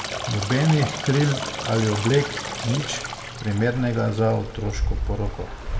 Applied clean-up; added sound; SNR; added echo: none; Stream; 6 dB; reverberation time 1.0 s.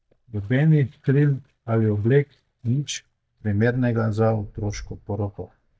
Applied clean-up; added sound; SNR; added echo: neural mask model DeepFilterNet 3.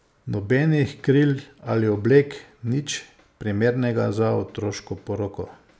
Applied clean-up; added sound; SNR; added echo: none; none; none; none.